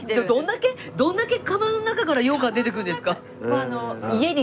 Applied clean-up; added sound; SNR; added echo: none; none; none; none.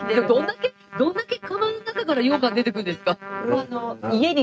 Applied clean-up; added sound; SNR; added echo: neural mask model RNNoise.